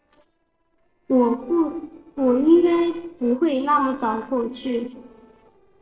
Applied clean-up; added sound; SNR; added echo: neural separator model SepFormer DNS4.